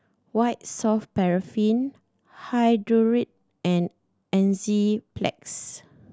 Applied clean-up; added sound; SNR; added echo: none; none; none; none.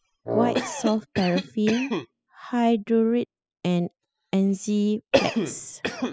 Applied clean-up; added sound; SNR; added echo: classical method spectral subtraction.